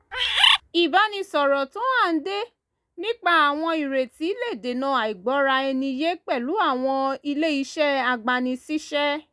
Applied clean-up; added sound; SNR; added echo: none; Bird; -5 dB; none.